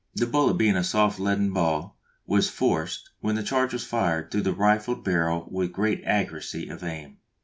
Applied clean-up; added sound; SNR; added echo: none; none; none; none.